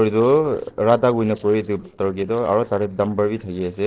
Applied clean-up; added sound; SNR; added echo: neural separator model SepFormer DNS4.